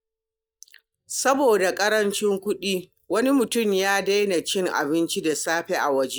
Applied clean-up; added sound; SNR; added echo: neural mask model DeepFilterNet 3.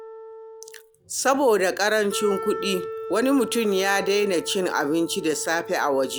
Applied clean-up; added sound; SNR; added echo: none; Wind instrument, woodwind instrument; 12 dB; none.